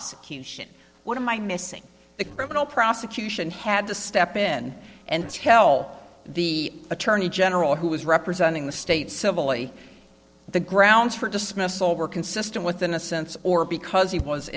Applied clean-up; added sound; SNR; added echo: neural separator model SepFormer DNS4.